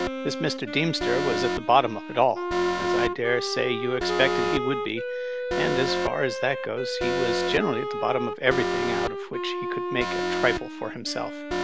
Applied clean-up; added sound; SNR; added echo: none; Alarm + Wind instrument, woodwind instrument; 1 dB; none.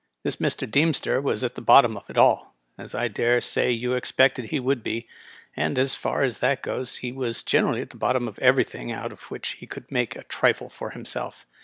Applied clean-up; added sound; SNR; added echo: none; none; none; none.